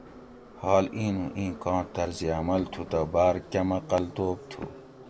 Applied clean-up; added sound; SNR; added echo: none; Subway, metro, underground; 17 dB; none.